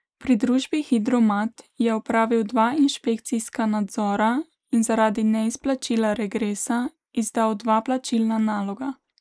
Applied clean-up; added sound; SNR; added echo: neural mask model Resemble Enhance denoiser.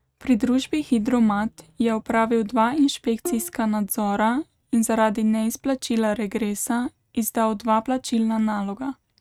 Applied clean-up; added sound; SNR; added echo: neural mask model RNNoise.